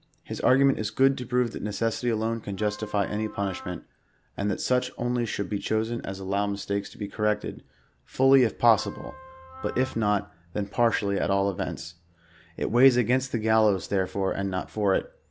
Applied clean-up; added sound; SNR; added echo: none; Wind instrument, woodwind instrument; 19 dB; none.